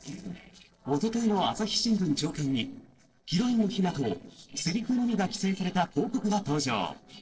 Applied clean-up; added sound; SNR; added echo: neural separator model SepFormer DNS4.